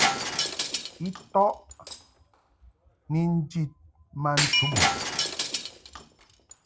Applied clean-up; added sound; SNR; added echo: none; Shatter; 0 dB; none.